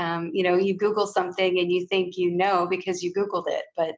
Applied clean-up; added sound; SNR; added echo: none; none; none; none.